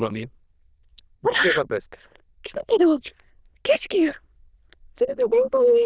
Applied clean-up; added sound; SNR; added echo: neural diffusion model UNIVERSE++.